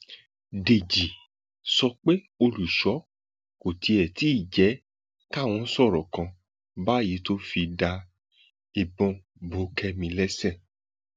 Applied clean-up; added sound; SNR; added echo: none; none; none; none.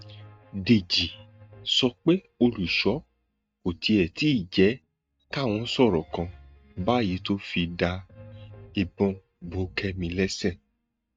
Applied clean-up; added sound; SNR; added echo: neural mask model RNNoise.